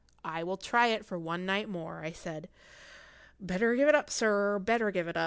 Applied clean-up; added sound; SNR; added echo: none; none; none; none.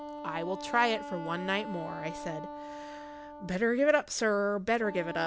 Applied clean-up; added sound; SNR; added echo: none; Wind instrument, woodwind instrument; 11 dB; none.